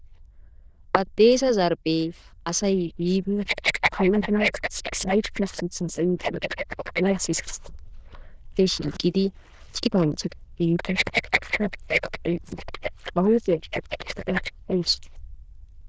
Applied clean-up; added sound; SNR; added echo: neural diffusion model UNIVERSE++.